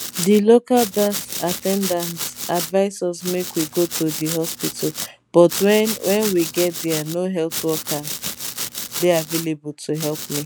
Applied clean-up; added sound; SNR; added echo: none; Domestic sounds, home sounds; 9 dB; none.